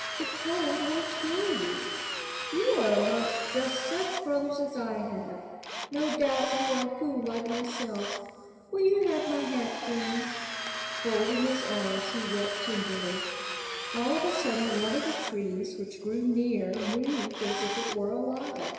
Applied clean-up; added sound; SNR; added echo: none; Drill; 6 dB; reverberation time 2.5 s.